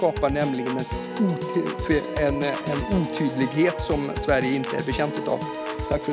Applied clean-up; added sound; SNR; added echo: none; Piano / Organ; 5 dB; none.